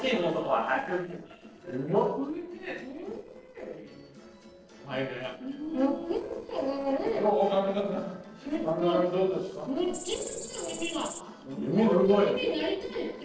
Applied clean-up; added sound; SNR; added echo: neural separator model SepFormer DNS4.